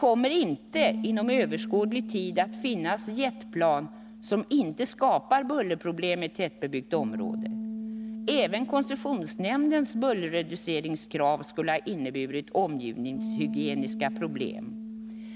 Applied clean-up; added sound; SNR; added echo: none; Bass guitar; 9 dB; none.